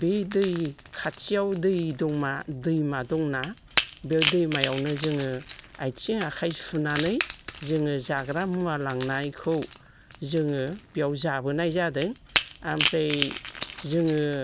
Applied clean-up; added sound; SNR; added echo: none; Crack / Crackle; 8 dB; none.